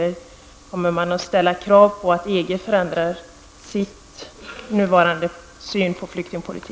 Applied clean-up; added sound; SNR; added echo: none; none; none; none.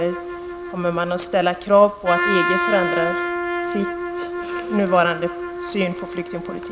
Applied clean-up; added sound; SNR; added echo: none; Trumpet; 4 dB; none.